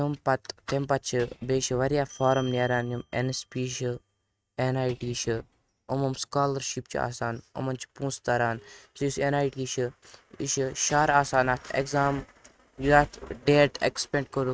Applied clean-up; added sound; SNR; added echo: neural mask model RNNoise.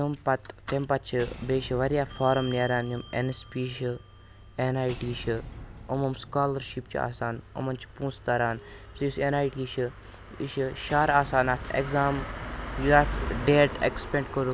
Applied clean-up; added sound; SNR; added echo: none; Bell + Shatter / Boom; 17 dB; none.